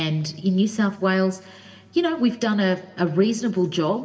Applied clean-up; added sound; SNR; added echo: none; none; none; reverberation time 1.3 s.